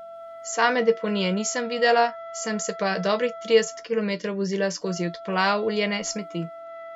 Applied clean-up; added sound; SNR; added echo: none; Wind instrument, woodwind instrument; 14 dB; none.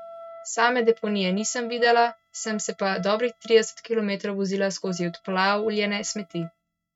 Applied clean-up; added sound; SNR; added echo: neural mask model RNNoise.